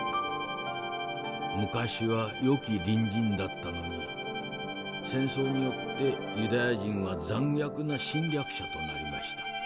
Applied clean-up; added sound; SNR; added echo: none; Bowed string instrument; 9 dB; none.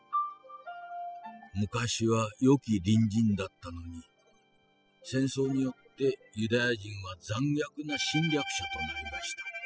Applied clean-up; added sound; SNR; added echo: classical method spectral subtraction.